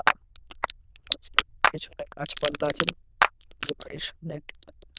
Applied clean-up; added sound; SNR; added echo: neural diffusion model UNIVERSE++.